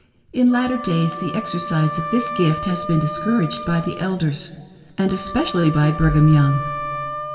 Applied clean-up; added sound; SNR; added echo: none; Wind instrument, woodwind instrument; 10 dB; reverberation time 1.7 s.